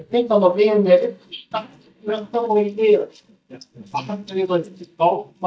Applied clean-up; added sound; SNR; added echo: neural mask model DeepFilterNet 3.